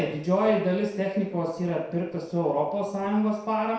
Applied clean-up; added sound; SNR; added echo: neural separator model SepFormer DNS4.